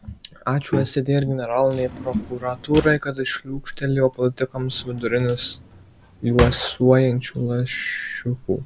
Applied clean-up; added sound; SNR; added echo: none; Drawer open or close; 13 dB; none.